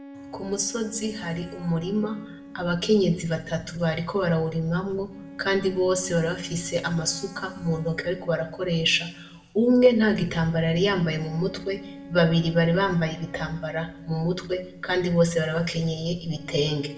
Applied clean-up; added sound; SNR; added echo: none; Wind instrument, woodwind instrument; 19 dB; reverberation time 0.7 s.